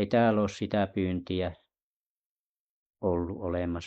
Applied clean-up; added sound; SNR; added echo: neural mask model Resemble Enhance denoiser.